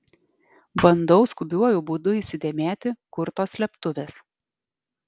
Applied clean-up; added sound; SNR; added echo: none; Thump, thud; 8 dB; none.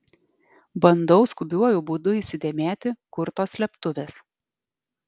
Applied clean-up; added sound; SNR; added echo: none; none; none; none.